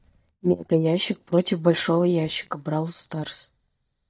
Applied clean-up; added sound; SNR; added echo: neural mask model DeepFilterNet 3.